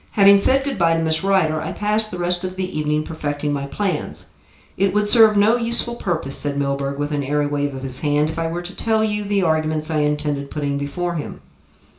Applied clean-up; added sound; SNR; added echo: none; none; none; reverberation time 0.4 s.